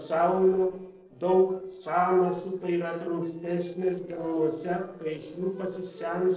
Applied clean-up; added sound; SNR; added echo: neural separator model SepFormer DNS4.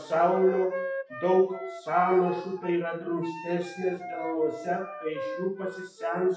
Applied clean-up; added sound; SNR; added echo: classical method WPE with log-MMSE.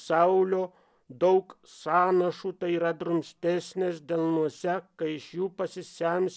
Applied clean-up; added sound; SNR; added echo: none; none; none; none.